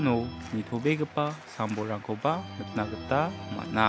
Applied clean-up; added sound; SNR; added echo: none; Organ; 11 dB; none.